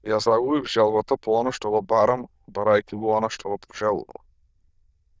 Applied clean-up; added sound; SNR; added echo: neural diffusion model UNIVERSE++.